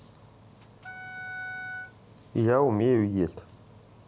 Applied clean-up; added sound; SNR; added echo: none; Wind instrument, woodwind instrument; 12 dB; none.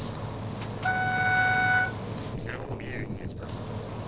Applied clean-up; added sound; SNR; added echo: neural separator model SepFormer DNS4.